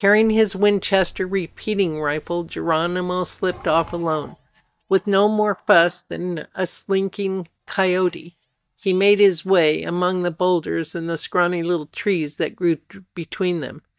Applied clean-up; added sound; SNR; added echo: neural mask model DeepFilterNet 3.